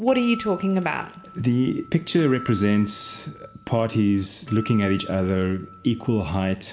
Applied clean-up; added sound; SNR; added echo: none; Acoustic guitar; 17 dB; reverberation time 1.6 s.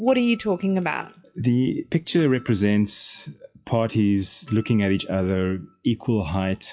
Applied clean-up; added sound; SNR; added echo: classical method WPE with log-MMSE.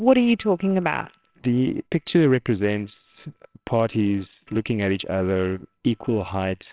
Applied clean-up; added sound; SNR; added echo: neural separator model SepFormer WHAMR!.